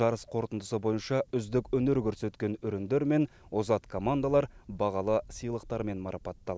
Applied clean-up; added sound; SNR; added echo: none; none; none; none.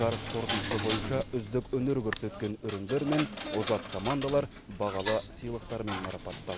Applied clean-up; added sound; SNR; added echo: none; Coin (dropping); 1 dB; none.